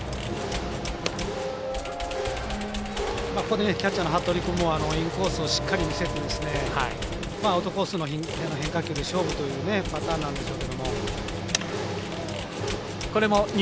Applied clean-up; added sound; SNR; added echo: none; Computer keyboard; 11 dB; none.